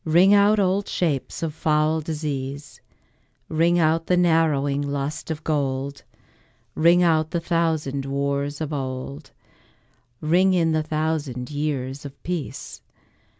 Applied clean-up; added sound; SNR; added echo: none; none; none; none.